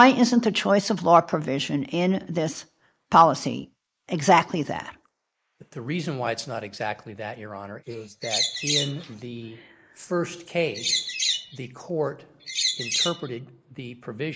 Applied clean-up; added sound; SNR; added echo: neural mask model Resemble Enhance denoiser.